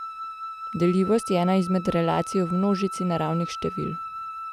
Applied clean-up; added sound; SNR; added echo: none; Wind instrument, woodwind instrument; 10 dB; none.